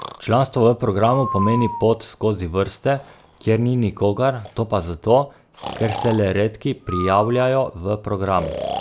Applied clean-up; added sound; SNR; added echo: none; Breathing; 12 dB; none.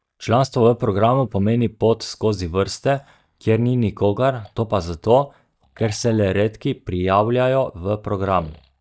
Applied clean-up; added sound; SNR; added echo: neural mask model DeepFilterNet 3.